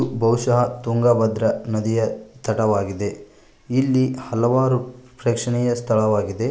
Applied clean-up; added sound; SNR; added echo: none; none; none; none.